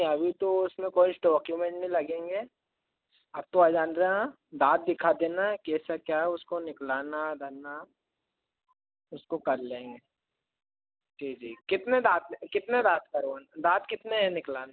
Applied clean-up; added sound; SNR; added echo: none; none; none; none.